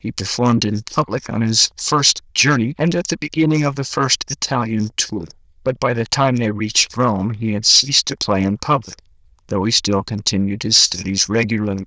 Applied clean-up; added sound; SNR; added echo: neural diffusion model UNIVERSE++.